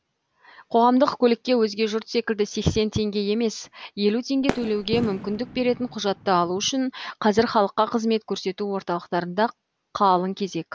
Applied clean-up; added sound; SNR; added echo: none; Fireworks; 10 dB; none.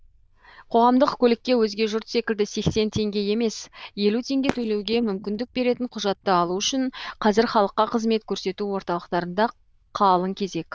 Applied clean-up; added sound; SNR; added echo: neural diffusion model UNIVERSE++.